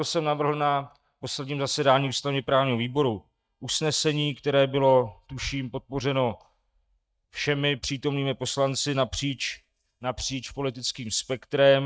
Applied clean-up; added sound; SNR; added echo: neural mask model DeepFilterNet 3.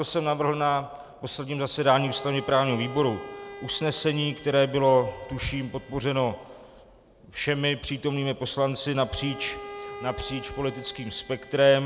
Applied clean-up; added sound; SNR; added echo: none; Bowed string instrument; 17 dB; none.